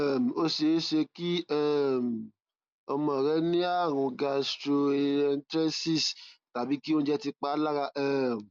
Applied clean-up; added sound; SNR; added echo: none; none; none; none.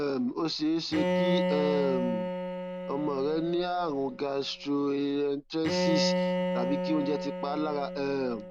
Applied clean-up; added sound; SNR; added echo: none; Bowed string instrument; 1 dB; none.